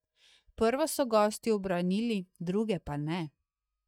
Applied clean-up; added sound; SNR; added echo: neural mask model DeepFilterNet 3.